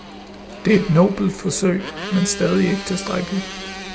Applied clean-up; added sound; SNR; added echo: none; Motorcycle; 12 dB; none.